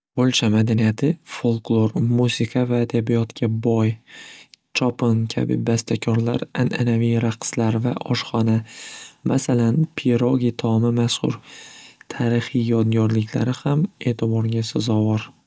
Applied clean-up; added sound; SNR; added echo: none; none; none; none.